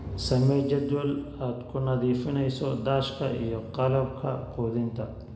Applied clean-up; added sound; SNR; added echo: none; none; none; reverberation time 1.4 s.